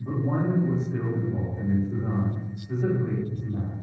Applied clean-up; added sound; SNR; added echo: neural separator model SepFormer DNS4.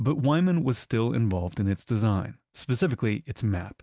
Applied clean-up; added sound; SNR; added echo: none; none; none; none.